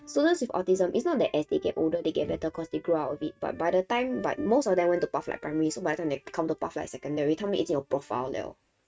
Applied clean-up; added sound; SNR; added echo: neural mask model RNNoise.